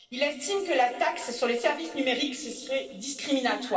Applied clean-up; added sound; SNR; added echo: neural separator model SepFormer DNS4.